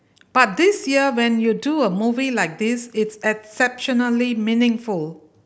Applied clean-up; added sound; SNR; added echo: none; none; none; none.